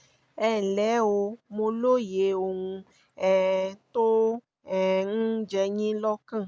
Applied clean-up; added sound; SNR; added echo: none; none; none; none.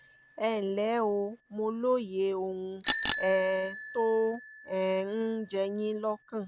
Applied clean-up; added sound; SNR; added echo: none; Bicycle bell; -4 dB; none.